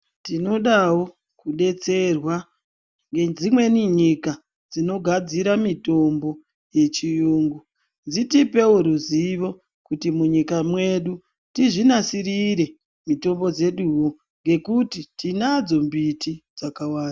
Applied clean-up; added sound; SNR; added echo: none; none; none; none.